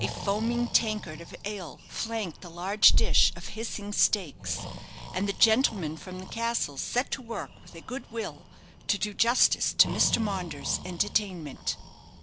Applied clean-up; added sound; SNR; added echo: none; Breathing; 3 dB; none.